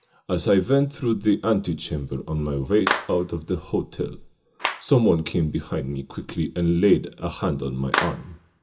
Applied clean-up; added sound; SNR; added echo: none; Clapping; 11 dB; reverberation time 0.2 s.